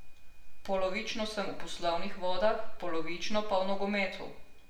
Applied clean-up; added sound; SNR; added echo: none; none; none; reverberation time 0.6 s.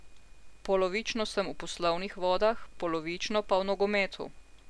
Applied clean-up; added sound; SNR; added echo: none; none; none; none.